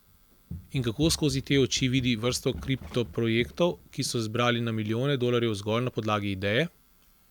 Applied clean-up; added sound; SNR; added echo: none; Run; 15 dB; none.